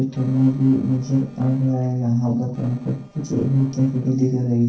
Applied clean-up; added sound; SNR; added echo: neural separator model SepFormer DNS4.